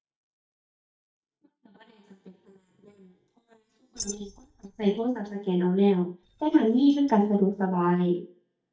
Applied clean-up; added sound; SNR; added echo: neural mask model DeepFilterNet 3.